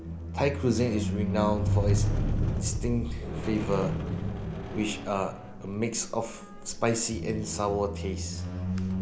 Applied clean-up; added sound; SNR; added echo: none; Squeak; 0 dB; none.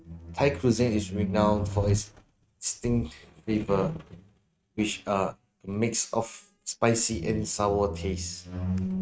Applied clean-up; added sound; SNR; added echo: neural mask model RNNoise.